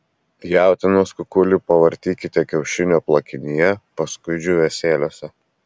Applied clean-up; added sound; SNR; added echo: none; none; none; none.